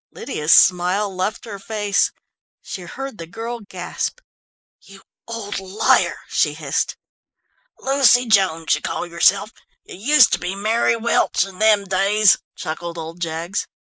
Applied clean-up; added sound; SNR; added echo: neural mask model Resemble Enhance denoiser.